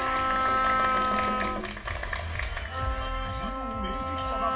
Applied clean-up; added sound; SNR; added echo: none; Wind instrument, woodwind instrument; -3 dB; reverberation time 0.2 s.